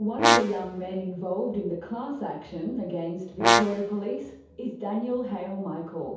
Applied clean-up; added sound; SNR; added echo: none; Brass instrument; -5 dB; reverberation time 0.7 s.